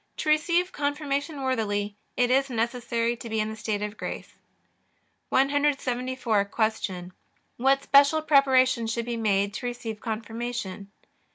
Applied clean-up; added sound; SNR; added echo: none; none; none; none.